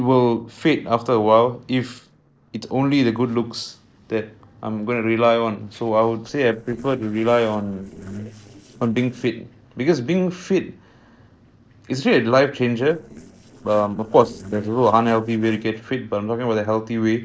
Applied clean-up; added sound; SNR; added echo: neural separator model SepFormer DNS4.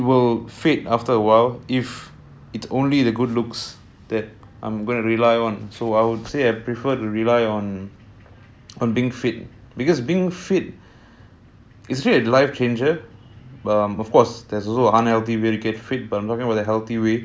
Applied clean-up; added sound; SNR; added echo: none; none; none; none.